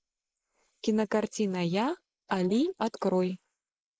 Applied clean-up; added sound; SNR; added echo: neural mask model Resemble Enhance denoiser.